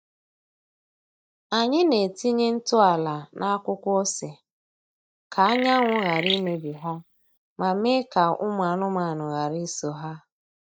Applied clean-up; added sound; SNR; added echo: neural mask model DeepFilterNet 3.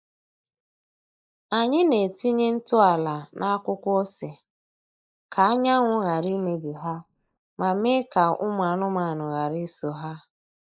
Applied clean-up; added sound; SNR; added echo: neural mask model Resemble Enhance denoiser.